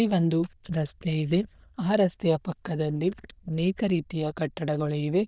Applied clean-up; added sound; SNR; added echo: neural diffusion model UNIVERSE++.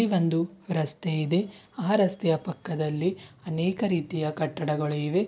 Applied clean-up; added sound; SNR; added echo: none; none; none; none.